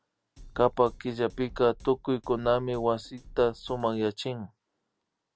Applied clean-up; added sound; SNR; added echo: none; Drum kit; 19 dB; none.